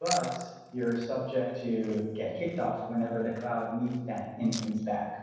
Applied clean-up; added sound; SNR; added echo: none; Chewing, mastication; 15 dB; reverberation time 1.1 s.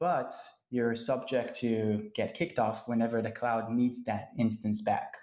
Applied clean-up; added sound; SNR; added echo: none; none; none; none.